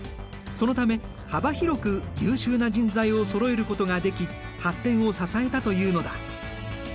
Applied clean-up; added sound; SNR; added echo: none; Musical instrument; 20 dB; none.